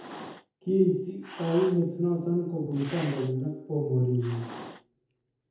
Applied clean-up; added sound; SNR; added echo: none; Cat; 17 dB; reverberation time 1.0 s.